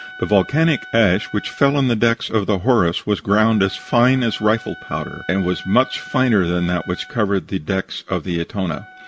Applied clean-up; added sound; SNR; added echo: none; Wind instrument, woodwind instrument; 20 dB; none.